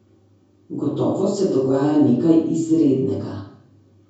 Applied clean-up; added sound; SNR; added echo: none; none; none; reverberation time 0.6 s.